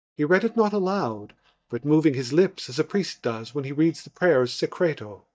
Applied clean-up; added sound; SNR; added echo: neural mask model DeepFilterNet 3.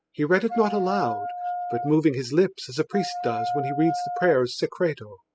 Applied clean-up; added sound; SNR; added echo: classical method spectral subtraction.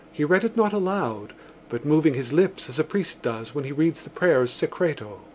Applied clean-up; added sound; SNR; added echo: none; none; none; none.